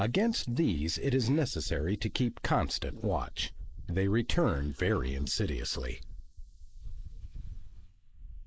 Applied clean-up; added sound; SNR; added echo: neural mask model Resemble Enhance denoiser.